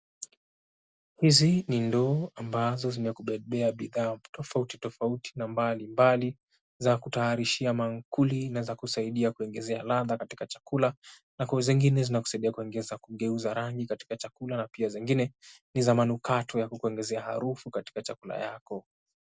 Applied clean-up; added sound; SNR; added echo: none; none; none; none.